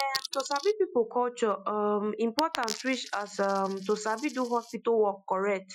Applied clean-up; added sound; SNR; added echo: classical method Wiener filter.